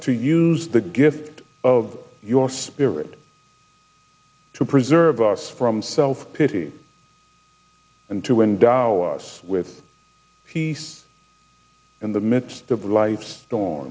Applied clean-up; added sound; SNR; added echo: none; none; none; none.